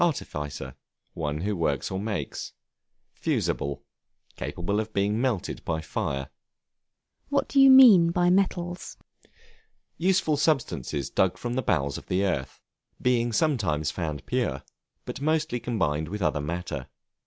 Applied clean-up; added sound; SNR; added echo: none; none; none; none.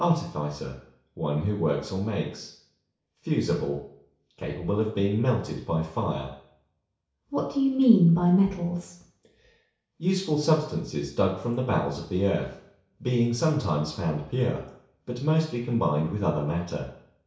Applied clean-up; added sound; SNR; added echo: none; none; none; reverberation time 0.6 s.